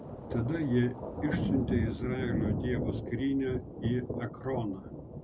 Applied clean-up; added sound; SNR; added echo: none; Thunder; 2 dB; none.